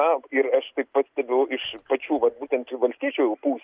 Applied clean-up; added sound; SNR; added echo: none; none; none; none.